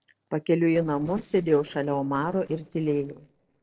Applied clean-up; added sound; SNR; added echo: neural separator model SepFormer DNS4.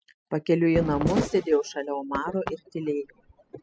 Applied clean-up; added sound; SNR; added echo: classical method spectral subtraction.